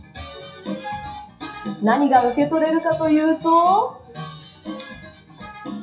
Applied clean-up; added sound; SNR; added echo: classical method WPE with log-MMSE.